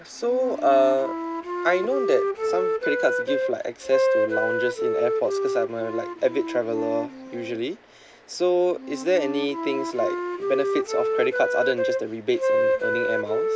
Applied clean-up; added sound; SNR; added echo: none; Wind instrument, woodwind instrument; 1 dB; none.